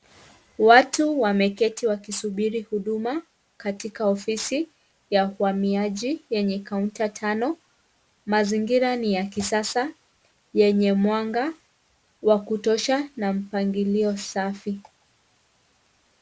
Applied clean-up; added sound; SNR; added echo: none; none; none; none.